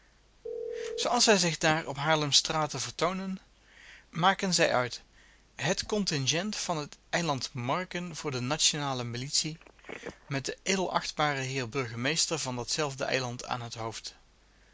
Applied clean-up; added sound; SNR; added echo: none; Telephone; 19 dB; none.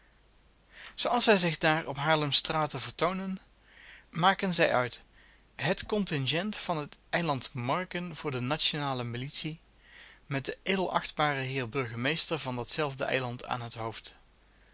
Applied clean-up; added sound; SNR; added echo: none; none; none; none.